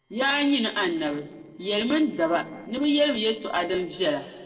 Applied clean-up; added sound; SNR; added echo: neural separator model SepFormer DNS4.